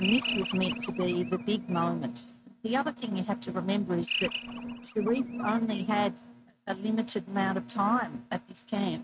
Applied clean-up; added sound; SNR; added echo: neural mask model RNNoise.